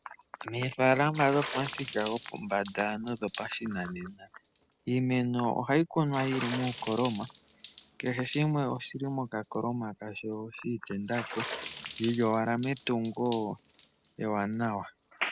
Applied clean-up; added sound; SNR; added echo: none; Water / Splash, splatter; 13 dB; none.